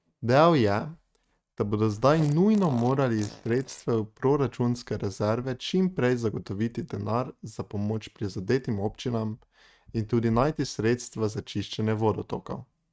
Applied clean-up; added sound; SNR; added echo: neural mask model RNNoise.